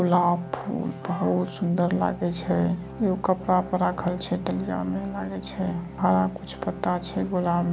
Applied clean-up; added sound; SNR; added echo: none; Organ; 15 dB; none.